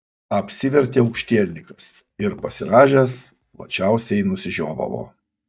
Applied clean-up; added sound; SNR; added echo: neural mask model DeepFilterNet 3.